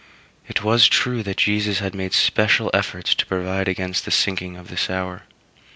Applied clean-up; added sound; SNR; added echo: none; none; none; none.